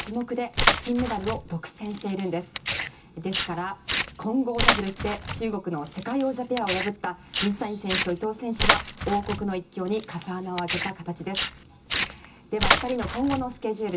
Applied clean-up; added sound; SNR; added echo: none; Tearing; 0 dB; reverberation time 0.2 s.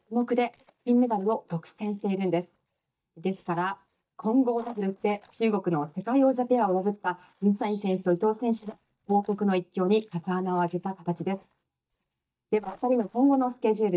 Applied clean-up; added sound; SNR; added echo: neural mask model DeepFilterNet 3.